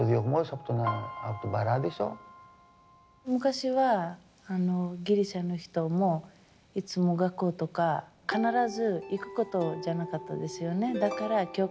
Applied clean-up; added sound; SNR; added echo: none; none; none; none.